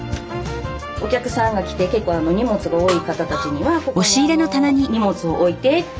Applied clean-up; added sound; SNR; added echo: none; Snare drum + Truck; 12 dB; none.